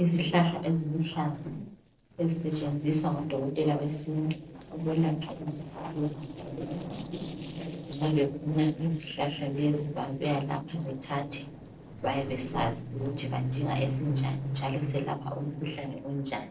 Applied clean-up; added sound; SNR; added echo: neural separator model SepFormer DNS4.